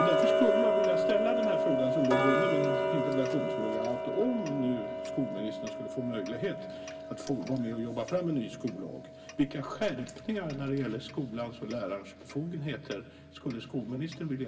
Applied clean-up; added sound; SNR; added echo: none; Tick-tock; -1 dB; reverberation time 2.0 s.